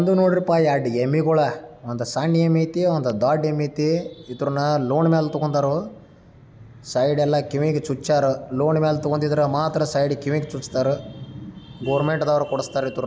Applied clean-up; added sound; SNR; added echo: none; none; none; none.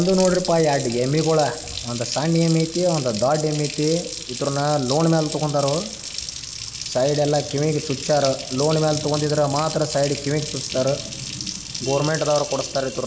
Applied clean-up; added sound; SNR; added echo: none; Water tap, faucet; 10 dB; none.